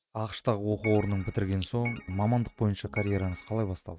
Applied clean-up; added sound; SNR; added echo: neural mask model RNNoise.